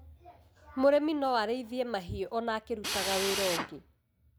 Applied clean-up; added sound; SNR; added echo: none; Drill; 3 dB; none.